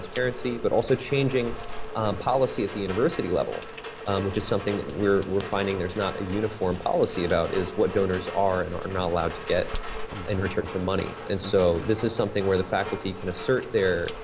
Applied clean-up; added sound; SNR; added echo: none; Rain; 10 dB; none.